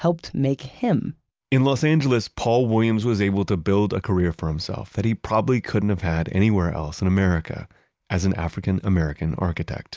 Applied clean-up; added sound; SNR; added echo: none; none; none; none.